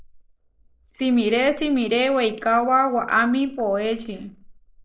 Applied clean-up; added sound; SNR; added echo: neural mask model Resemble Enhance denoiser.